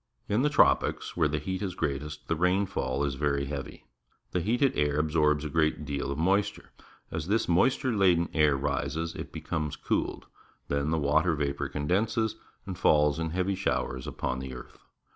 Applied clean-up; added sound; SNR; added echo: none; none; none; none.